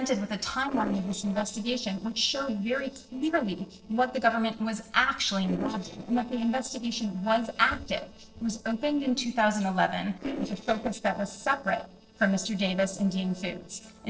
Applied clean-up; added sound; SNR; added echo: neural separator model SepFormer DNS4.